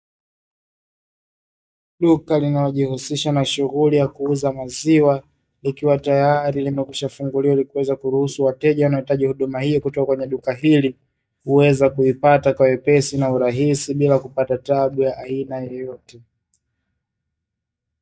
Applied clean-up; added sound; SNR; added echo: neural mask model DeepFilterNet 3.